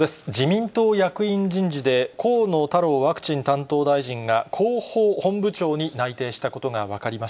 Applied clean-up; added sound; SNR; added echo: none; none; none; none.